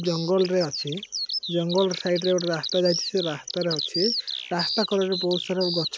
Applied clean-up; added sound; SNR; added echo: neural mask model Resemble Enhance denoiser.